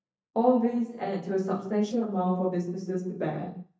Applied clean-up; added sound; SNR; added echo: neural mask model DeepFilterNet 3.